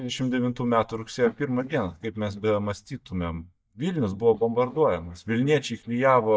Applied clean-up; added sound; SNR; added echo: neural mask model DeepFilterNet 3.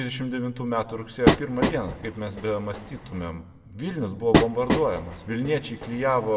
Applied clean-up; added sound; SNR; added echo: none; Train; -1 dB; reverberation time 1.0 s.